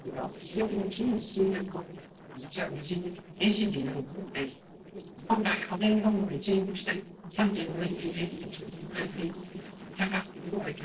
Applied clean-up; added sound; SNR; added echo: neural separator model SepFormer DNS4.